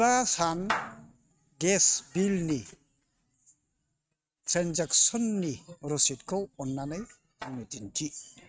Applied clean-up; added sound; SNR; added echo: neural mask model RNNoise.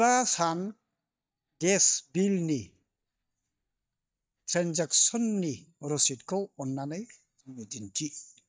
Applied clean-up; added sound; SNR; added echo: neural mask model DeepFilterNet 3.